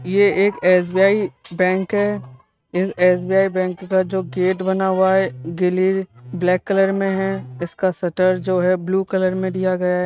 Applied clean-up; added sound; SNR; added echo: neural mask model RNNoise.